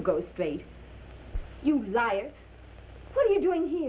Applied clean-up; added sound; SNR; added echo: none; none; none; none.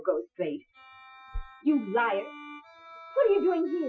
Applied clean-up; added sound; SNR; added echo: classical method Wiener filter.